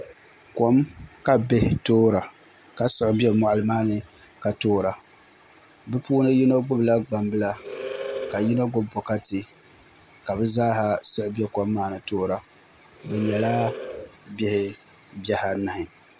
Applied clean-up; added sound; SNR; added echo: none; Animal; 9 dB; none.